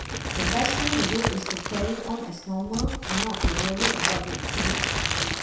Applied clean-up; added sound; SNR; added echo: none; Crumpling, crinkling; -4 dB; reverberation time 0.7 s.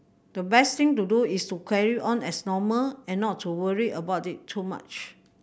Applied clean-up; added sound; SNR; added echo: none; none; none; none.